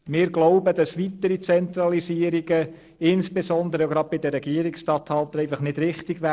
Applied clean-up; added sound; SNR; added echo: neural separator model SepFormer DNS4.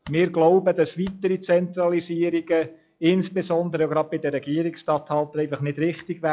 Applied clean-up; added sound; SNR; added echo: classical method log-MMSE.